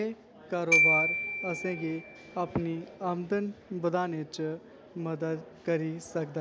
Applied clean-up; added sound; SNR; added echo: none; Glockenspiel; -2 dB; none.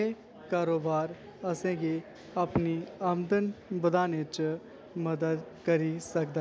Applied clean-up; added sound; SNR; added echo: none; none; none; none.